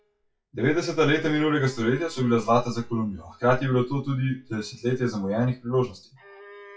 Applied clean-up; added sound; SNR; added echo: classical method WPE with log-MMSE.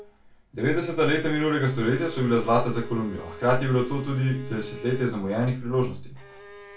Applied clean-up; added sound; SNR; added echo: none; Bowed string instrument; 18 dB; reverberation time 0.2 s.